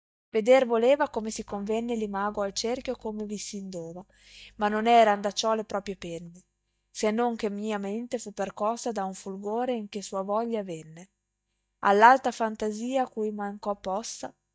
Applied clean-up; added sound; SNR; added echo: neural mask model DeepFilterNet 3.